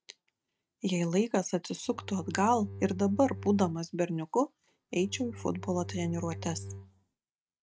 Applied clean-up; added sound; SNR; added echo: neural mask model RNNoise.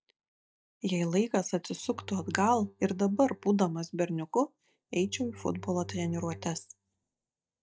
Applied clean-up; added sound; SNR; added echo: neural mask model DeepFilterNet 3.